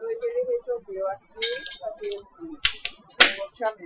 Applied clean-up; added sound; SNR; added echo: classical method Wiener filter.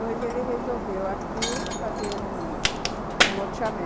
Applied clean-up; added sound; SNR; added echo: none; Crack + Shatter; -4 dB; none.